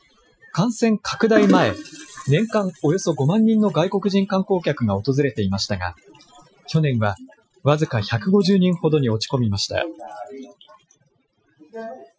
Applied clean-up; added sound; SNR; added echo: classical method Wiener filter.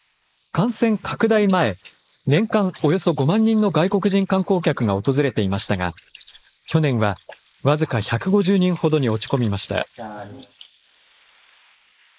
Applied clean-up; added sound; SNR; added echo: neural mask model Resemble Enhance denoiser.